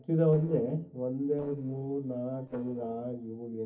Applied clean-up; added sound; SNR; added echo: neural separator model SepFormer DNS4.